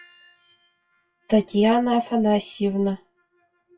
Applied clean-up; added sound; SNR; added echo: classical method WPE with log-MMSE.